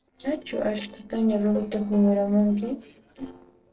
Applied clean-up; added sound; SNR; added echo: neural separator model SepFormer DNS4.